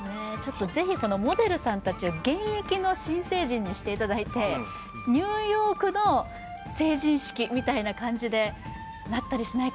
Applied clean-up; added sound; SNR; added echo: none; Chewing, mastication; 19 dB; none.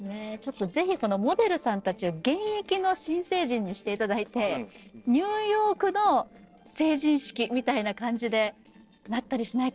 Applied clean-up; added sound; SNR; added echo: neural separator model SepFormer DNS4.